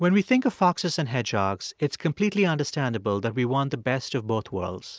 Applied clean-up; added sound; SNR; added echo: none; none; none; none.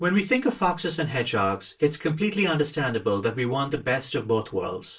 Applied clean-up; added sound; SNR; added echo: none; none; none; reverberation time 0.2 s.